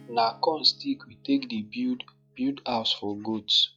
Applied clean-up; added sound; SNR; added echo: classical method log-MMSE.